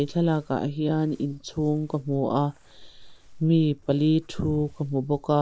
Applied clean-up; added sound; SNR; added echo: none; Crumpling, crinkling; 20 dB; none.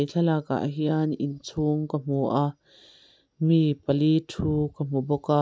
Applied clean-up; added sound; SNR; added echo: none; none; none; none.